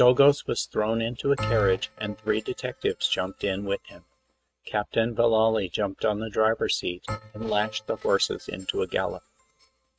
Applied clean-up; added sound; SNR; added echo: neural mask model RNNoise.